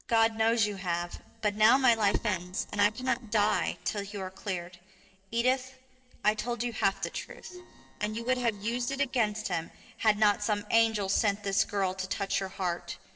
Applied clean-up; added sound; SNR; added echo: neural separator model SepFormer DNS4.